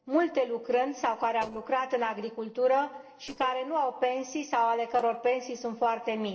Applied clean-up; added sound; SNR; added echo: neural separator model SepFormer DNS4.